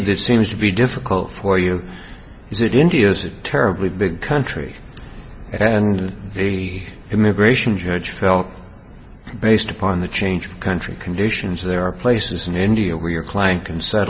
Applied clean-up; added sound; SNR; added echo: none; none; none; none.